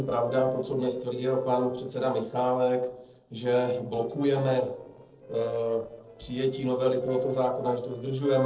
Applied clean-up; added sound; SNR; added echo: neural separator model SepFormer DNS4.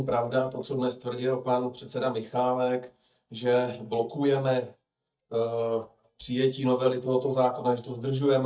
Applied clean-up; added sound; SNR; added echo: neural mask model DeepFilterNet 3.